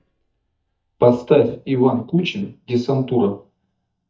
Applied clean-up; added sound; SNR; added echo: neural mask model DeepFilterNet 3.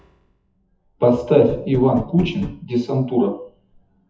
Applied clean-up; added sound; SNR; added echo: classical method WPE with log-MMSE.